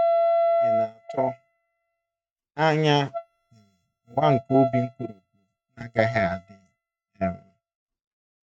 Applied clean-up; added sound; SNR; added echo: neural mask model RNNoise.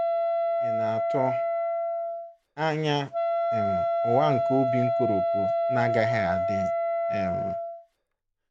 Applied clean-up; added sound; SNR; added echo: none; Wind instrument, woodwind instrument; -4 dB; none.